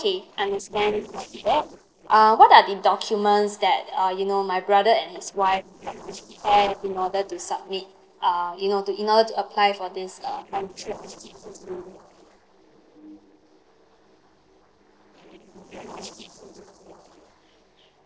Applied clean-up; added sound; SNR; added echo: neural separator model SepFormer DNS4.